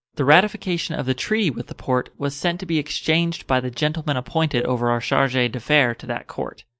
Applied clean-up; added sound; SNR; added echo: neural mask model Resemble Enhance denoiser.